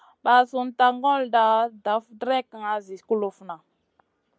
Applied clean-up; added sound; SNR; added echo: none; none; none; none.